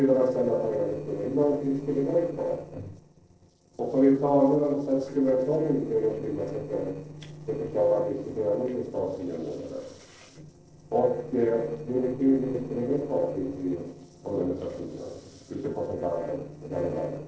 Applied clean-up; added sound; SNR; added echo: neural separator model SepFormer DNS4.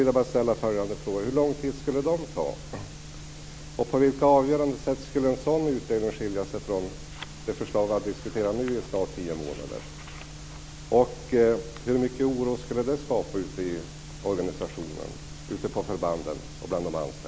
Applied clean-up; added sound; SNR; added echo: none; none; none; none.